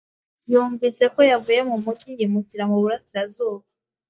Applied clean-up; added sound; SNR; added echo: neural mask model DeepFilterNet 3.